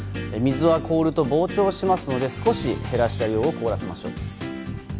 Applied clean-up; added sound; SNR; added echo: none; none; none; none.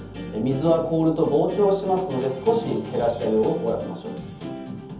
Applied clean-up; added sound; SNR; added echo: none; none; none; reverberation time 0.7 s.